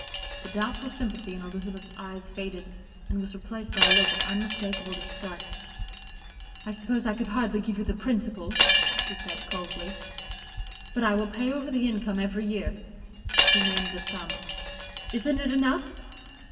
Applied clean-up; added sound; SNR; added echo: none; Wind chime; -3 dB; reverberation time 2.9 s.